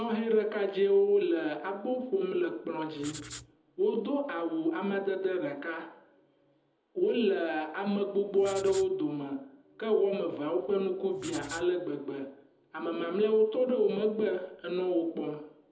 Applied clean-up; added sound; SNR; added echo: none; Writing; 15 dB; reverberation time 0.8 s.